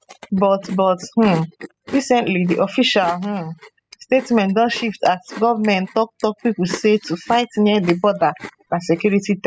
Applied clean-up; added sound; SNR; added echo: classical method spectral subtraction.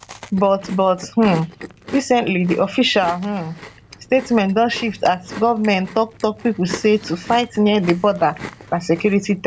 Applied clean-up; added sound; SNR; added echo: none; Chewing, mastication; 17 dB; none.